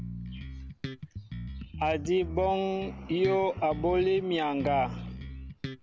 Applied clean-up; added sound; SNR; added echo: none; Bass guitar; 9 dB; none.